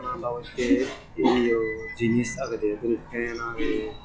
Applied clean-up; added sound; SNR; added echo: classical method log-MMSE.